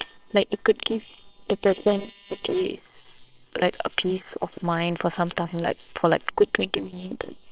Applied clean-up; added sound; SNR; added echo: neural separator model SepFormer WHAMR!.